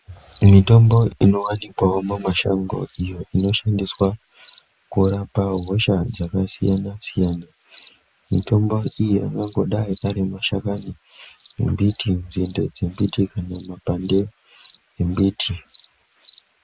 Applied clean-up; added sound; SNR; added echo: none; Cricket; 15 dB; none.